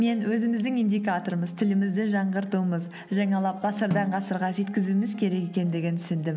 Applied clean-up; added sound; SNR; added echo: none; Snare drum; 11 dB; none.